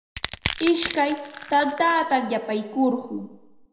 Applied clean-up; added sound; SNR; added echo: none; Crushing; 12 dB; reverberation time 0.8 s.